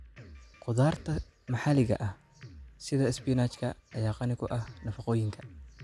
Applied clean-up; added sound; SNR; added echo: none; Drum kit; 20 dB; none.